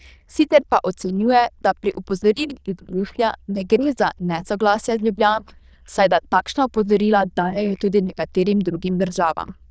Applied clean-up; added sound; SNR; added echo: neural diffusion model UNIVERSE++.